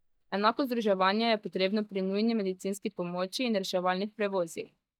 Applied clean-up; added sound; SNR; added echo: neural mask model DeepFilterNet 3.